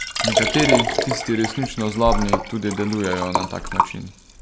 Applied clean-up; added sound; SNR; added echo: none; Liquid; 0 dB; none.